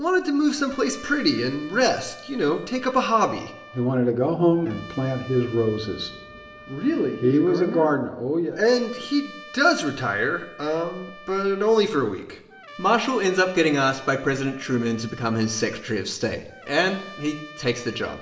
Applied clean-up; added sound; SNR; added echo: none; Trumpet; 20 dB; reverberation time 1.2 s.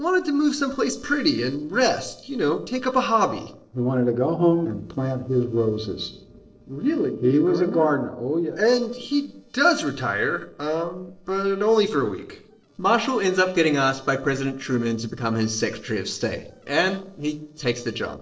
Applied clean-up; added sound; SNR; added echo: neural separator model SepFormer DNS4.